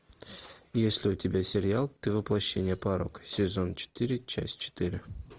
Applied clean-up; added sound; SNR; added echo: none; none; none; none.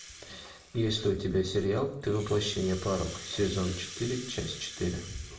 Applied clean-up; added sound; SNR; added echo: none; Rattle (instrument); 15 dB; reverberation time 0.6 s.